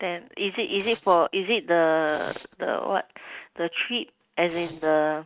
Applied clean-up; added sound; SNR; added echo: neural mask model RNNoise.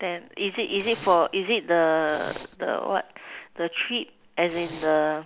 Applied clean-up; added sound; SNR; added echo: none; Zipper (clothing); 16 dB; none.